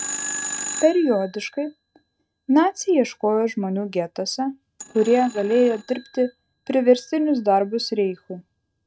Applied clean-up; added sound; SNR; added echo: neural mask model RNNoise.